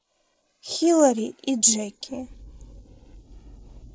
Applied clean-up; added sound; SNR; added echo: neural mask model Resemble Enhance denoiser.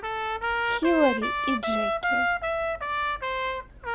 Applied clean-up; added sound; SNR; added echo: none; Trumpet; -2 dB; none.